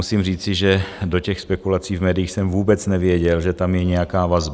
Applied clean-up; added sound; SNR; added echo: none; none; none; none.